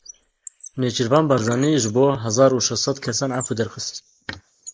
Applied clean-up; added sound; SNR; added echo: neural mask model Resemble Enhance denoiser.